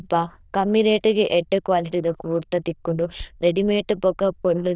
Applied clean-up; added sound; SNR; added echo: neural diffusion model UNIVERSE++.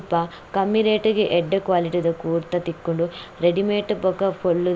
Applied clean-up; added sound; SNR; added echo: none; none; none; none.